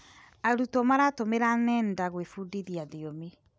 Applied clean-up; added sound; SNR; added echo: none; none; none; none.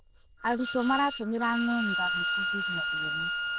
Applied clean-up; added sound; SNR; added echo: neural diffusion model UNIVERSE++.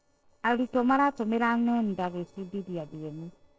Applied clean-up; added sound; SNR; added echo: neural separator model SepFormer DNS4.